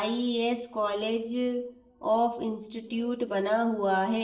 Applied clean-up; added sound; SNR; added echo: neural separator model SepFormer DNS4.